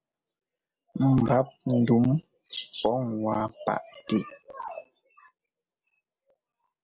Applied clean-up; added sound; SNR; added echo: none; none; none; none.